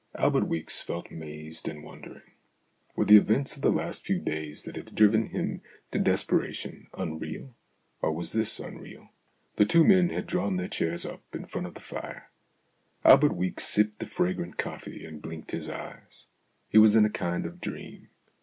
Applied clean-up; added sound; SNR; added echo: none; none; none; none.